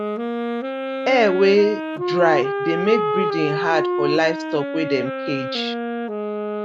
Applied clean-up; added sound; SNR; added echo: none; Wind instrument, woodwind instrument; 2 dB; none.